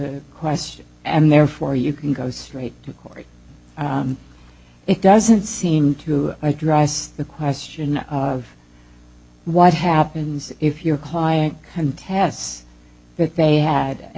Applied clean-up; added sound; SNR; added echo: none; none; none; none.